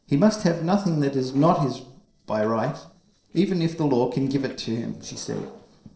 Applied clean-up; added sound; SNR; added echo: neural separator model SepFormer DNS4.